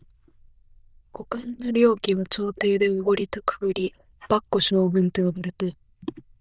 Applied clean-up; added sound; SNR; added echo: neural diffusion model UNIVERSE++.